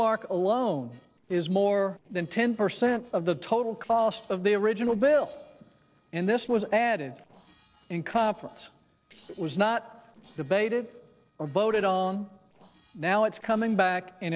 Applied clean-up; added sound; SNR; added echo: neural separator model SepFormer DNS4.